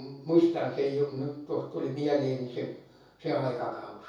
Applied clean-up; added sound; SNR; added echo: none; none; none; reverberation time 0.6 s.